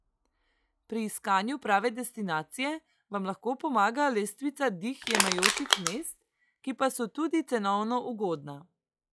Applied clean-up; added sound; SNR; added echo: classical method log-MMSE.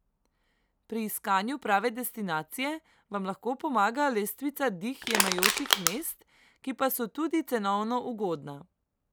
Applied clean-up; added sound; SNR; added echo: none; Crushing; -3 dB; none.